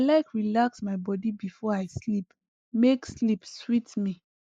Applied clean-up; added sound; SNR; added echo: neural mask model Resemble Enhance denoiser.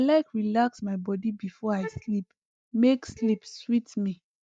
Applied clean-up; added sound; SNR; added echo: neural mask model DeepFilterNet 3.